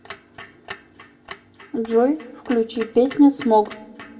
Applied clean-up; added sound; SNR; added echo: none; Clock; 20 dB; reverberation time 1.1 s.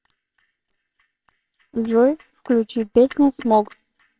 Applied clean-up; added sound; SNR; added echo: neural separator model SepFormer WHAMR!.